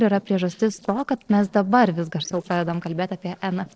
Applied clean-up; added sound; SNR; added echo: neural separator model SepFormer DNS4.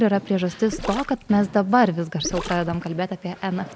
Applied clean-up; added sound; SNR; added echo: none; Gurgling; 13 dB; none.